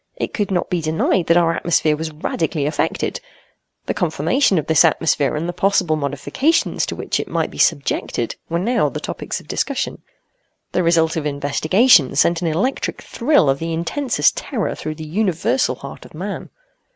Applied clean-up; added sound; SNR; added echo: none; none; none; none.